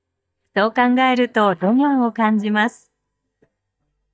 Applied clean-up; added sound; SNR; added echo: neural mask model DeepFilterNet 3.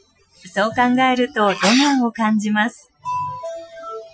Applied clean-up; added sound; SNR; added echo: classical method Wiener filter.